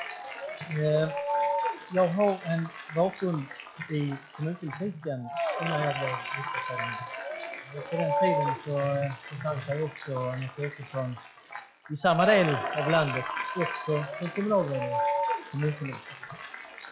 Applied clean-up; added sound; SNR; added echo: classical method log-MMSE.